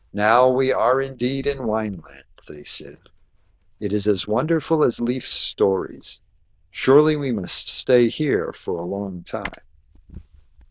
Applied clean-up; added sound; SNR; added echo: neural diffusion model UNIVERSE++.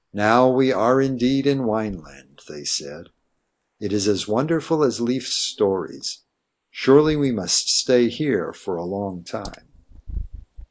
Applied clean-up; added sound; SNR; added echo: neural mask model Resemble Enhance denoiser.